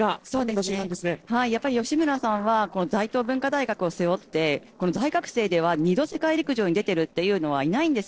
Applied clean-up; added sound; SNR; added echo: neural separator model SepFormer DNS4.